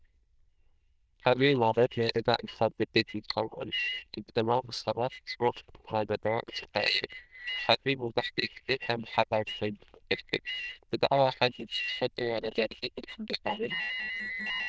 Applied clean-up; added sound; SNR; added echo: neural diffusion model UNIVERSE++.